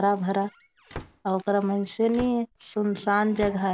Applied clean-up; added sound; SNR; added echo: none; Squeak / Slam / Wood; 19 dB; none.